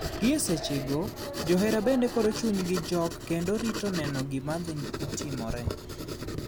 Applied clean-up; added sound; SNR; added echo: none; Writing; 6 dB; none.